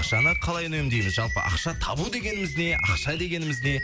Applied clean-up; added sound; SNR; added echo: none; Bird vocalization, bird call, bird song; 4 dB; none.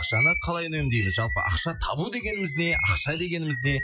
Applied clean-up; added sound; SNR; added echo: classical method Wiener filter.